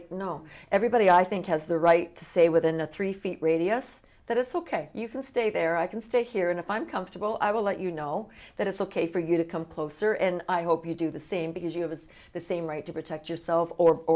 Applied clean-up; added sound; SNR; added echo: none; none; none; none.